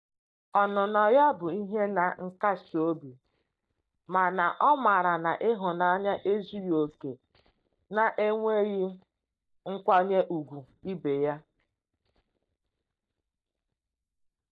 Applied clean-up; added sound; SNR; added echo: neural mask model DeepFilterNet 3.